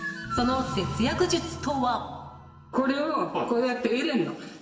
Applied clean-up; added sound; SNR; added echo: none; none; none; reverberation time 1.1 s.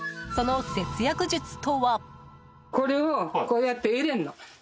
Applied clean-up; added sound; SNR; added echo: none; none; none; none.